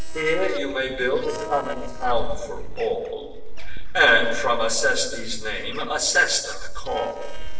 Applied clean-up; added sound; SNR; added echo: neural separator model SepFormer DNS4.